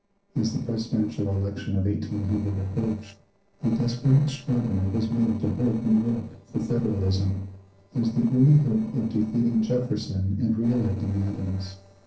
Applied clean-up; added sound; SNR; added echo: neural separator model SepFormer DNS4.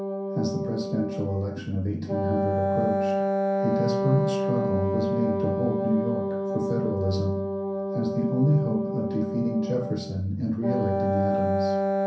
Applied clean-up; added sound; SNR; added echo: none; Wind instrument, woodwind instrument; 0 dB; reverberation time 0.6 s.